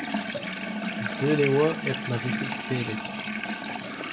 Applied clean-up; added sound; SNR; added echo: none; Sink (filling or washing) / Water tap, faucet; 2 dB; reverberation time 0.4 s.